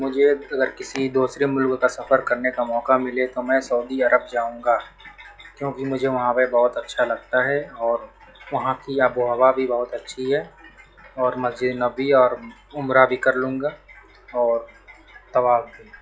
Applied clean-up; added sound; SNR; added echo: classical method log-MMSE.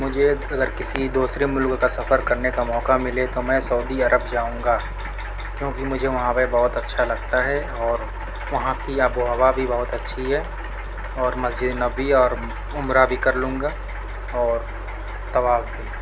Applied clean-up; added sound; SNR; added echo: none; Mechanical fan; 8 dB; none.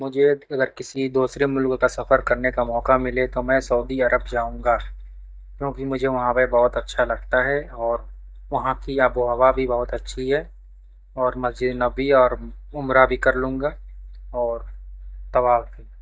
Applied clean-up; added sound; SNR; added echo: neural mask model DeepFilterNet 3.